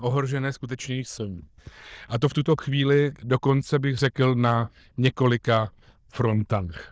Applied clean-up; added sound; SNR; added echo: neural diffusion model UNIVERSE++.